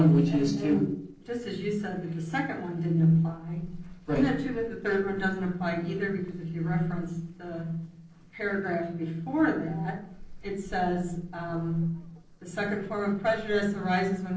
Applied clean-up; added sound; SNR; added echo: neural separator model SepFormer DNS4.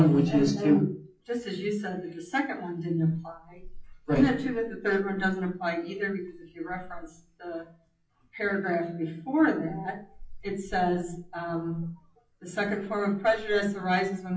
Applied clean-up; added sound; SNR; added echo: classical method WPE with log-MMSE.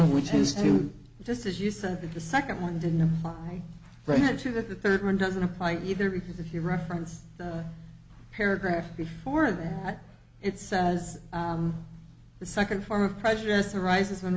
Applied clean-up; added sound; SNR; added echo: none; none; none; none.